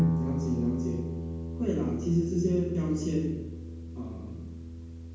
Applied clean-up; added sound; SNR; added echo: none; Guitar; 5 dB; reverberation time 1.2 s.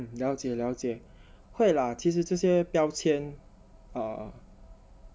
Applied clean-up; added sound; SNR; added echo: none; none; none; none.